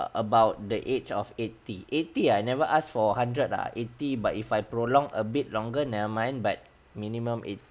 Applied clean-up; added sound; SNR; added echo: none; none; none; none.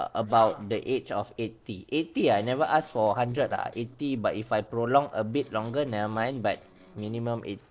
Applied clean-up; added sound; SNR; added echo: neural separator model SepFormer DNS4.